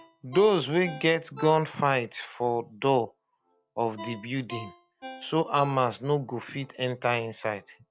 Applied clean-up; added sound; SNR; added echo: none; Ringtone; 19 dB; none.